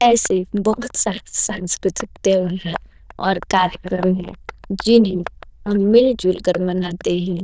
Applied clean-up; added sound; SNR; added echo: neural diffusion model UNIVERSE++.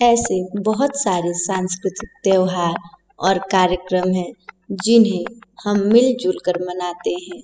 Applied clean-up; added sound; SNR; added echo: classical method spectral subtraction.